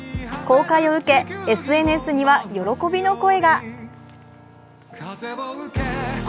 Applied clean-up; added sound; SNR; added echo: none; none; none; none.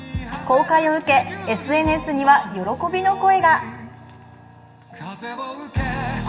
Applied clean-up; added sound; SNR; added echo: none; none; none; reverberation time 1.8 s.